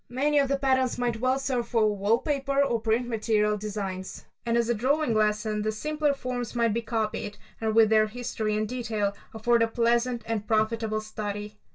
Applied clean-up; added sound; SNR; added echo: none; Breathing; 16 dB; reverberation time 0.1 s.